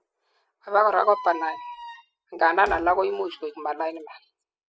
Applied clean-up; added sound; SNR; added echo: classical method spectral subtraction.